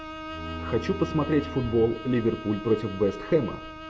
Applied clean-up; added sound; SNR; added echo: none; Bowed string instrument + Bowed string instrument; 10 dB; none.